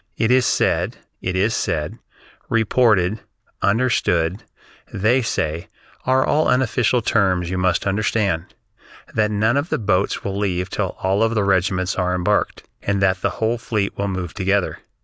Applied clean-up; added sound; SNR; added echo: none; none; none; none.